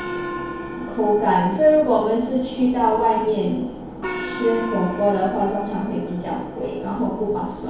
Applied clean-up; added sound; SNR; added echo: none; Gong; 13 dB; reverberation time 2.2 s.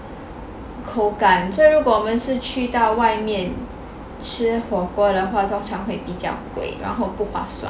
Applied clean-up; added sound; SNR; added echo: none; none; none; none.